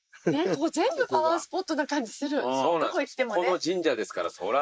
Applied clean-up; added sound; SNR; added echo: neural mask model Resemble Enhance denoiser.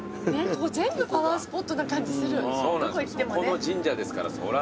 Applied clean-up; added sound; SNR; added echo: none; Wind instrument, woodwind instrument; 17 dB; none.